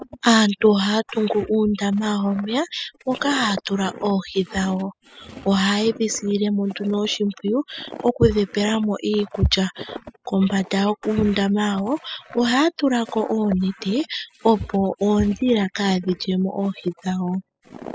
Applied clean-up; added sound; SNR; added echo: classical method spectral subtraction.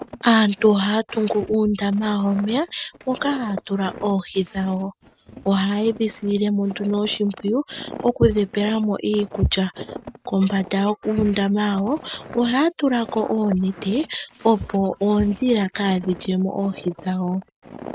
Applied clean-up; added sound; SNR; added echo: neural mask model RNNoise.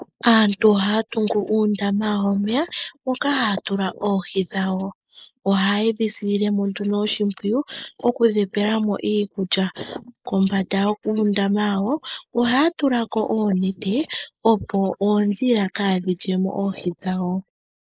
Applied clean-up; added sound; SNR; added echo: neural mask model Resemble Enhance denoiser.